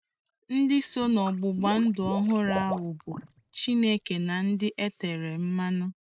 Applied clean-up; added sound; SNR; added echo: neural mask model RNNoise.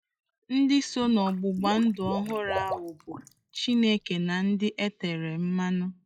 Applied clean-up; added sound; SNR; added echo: classical method log-MMSE.